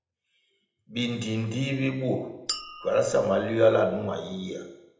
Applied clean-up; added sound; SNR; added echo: none; Chink, clink; 13 dB; reverberation time 0.8 s.